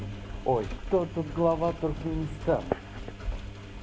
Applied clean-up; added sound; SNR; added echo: none; Engine; 7 dB; none.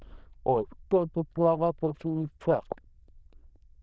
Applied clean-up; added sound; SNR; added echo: neural diffusion model UNIVERSE++.